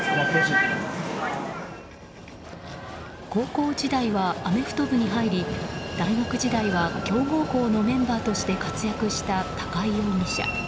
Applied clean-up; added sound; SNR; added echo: none; Train; 5 dB; none.